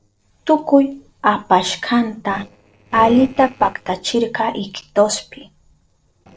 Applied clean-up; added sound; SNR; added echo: neural separator model SepFormer DNS4.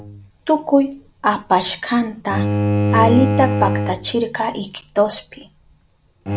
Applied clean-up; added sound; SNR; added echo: none; Bowed string instrument; 3 dB; none.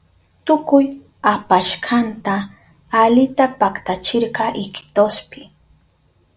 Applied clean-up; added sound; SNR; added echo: none; none; none; none.